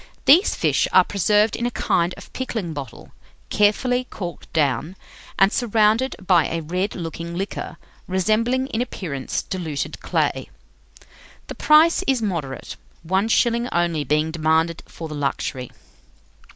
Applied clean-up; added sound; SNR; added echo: none; none; none; none.